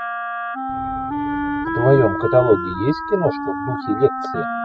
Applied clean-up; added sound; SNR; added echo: classical method spectral subtraction.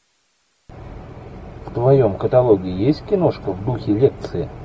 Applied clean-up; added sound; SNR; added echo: none; none; none; none.